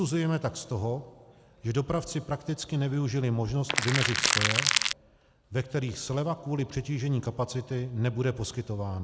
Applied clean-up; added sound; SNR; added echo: none; Crackle; -4 dB; none.